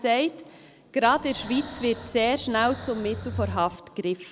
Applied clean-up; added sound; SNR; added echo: none; Breathing; 11 dB; none.